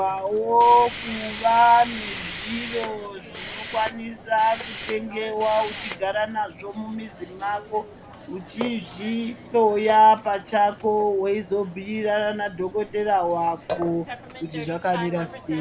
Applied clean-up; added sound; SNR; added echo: none; Hiss; 9 dB; none.